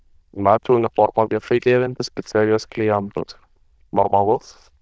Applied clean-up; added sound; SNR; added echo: neural diffusion model UNIVERSE++.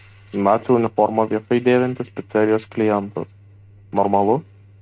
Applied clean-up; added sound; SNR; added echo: neural mask model RNNoise.